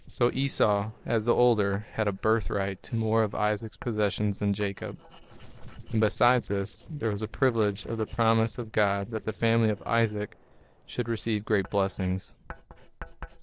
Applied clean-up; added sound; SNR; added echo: neural separator model SepFormer DNS4.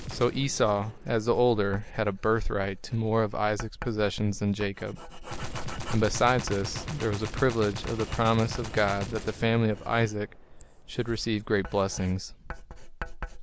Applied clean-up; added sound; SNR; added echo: none; Gunshot, gunfire + Writing; 10 dB; none.